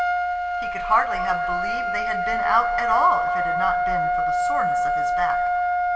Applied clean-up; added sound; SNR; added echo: none; Trumpet; -4 dB; reverberation time 2.2 s.